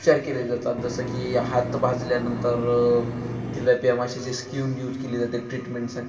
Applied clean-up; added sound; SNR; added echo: none; Engine; 6 dB; reverberation time 2.5 s.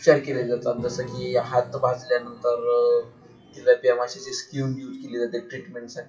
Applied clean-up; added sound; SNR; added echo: classical method WPE with log-MMSE.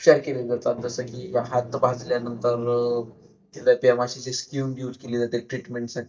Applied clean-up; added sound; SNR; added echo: neural mask model DeepFilterNet 3.